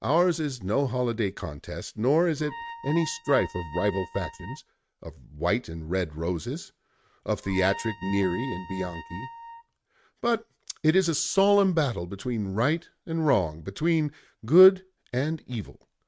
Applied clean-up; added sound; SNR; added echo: neural mask model RNNoise.